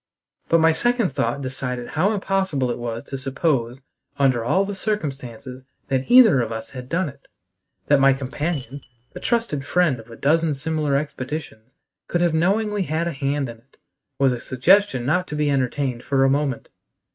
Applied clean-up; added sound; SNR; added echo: neural mask model RNNoise.